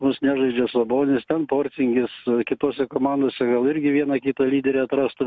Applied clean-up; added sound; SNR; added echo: none; none; none; none.